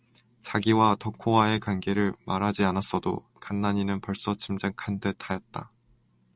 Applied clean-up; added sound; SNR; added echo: none; none; none; none.